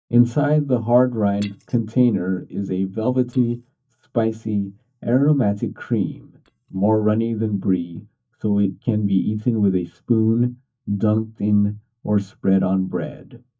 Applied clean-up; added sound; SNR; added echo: neural mask model DeepFilterNet 3.